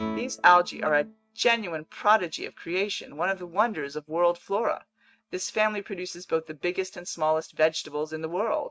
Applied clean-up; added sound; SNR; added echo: neural mask model RNNoise.